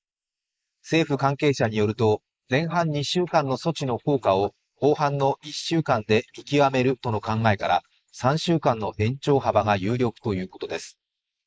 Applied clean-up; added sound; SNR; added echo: neural mask model Resemble Enhance denoiser.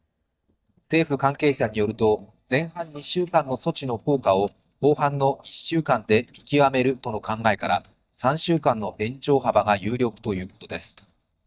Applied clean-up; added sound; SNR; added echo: neural mask model DeepFilterNet 3.